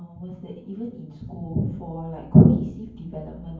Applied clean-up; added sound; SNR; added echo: none; none; none; reverberation time 0.9 s.